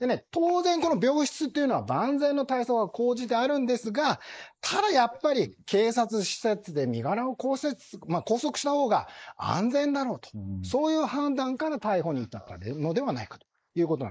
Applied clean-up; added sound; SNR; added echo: neural mask model Resemble Enhance denoiser.